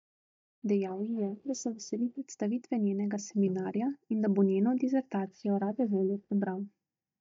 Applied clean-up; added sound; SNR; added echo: neural mask model DeepFilterNet 3.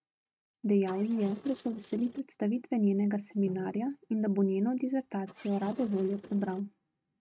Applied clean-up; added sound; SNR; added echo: neural mask model RNNoise.